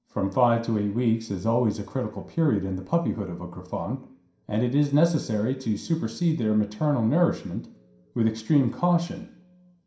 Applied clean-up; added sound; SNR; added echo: none; none; none; reverberation time 0.5 s.